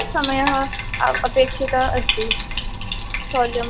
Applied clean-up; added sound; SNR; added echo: none; Bathtub (filling or washing); 2 dB; none.